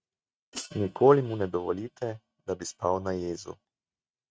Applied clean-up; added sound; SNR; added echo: neural mask model RNNoise.